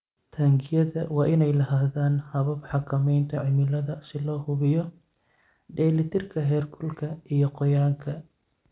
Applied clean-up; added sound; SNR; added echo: none; none; none; none.